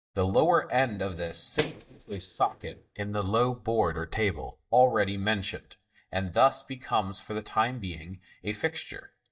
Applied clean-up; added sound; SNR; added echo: neural mask model DeepFilterNet 3.